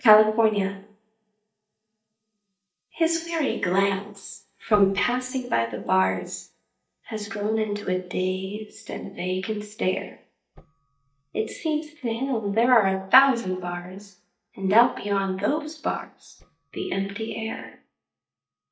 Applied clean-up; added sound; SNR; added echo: neural mask model DeepFilterNet 3.